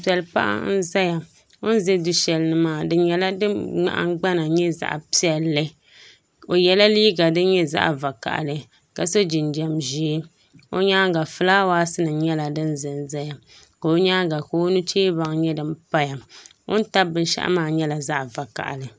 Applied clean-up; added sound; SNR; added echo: none; none; none; none.